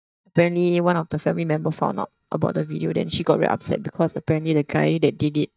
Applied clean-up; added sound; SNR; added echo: neural mask model DeepFilterNet 3.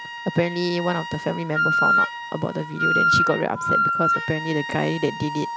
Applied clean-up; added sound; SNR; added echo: none; Wind instrument, woodwind instrument; -2 dB; none.